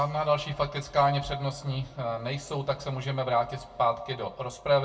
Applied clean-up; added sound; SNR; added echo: none; none; none; reverberation time 0.1 s.